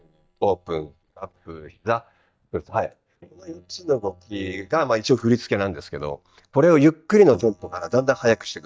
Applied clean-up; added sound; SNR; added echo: neural mask model DeepFilterNet 3.